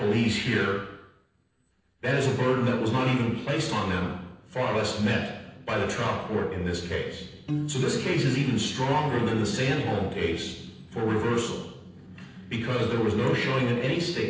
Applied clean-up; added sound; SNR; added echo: neural separator model SepFormer DNS4.